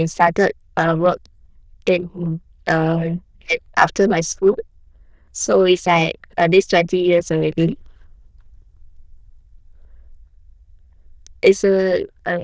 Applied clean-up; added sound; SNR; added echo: neural diffusion model UNIVERSE++.